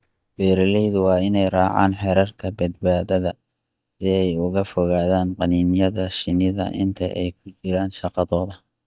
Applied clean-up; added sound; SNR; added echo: neural mask model DeepFilterNet 3.